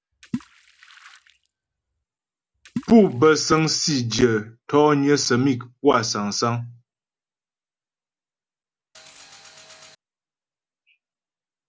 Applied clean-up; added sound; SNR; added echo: none; Mechanisms + Water / Splash, splatter; 16 dB; none.